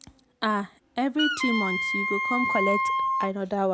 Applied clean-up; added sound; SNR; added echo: none; Wind instrument, woodwind instrument; -1 dB; none.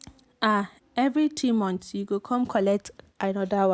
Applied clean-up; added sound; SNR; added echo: none; none; none; none.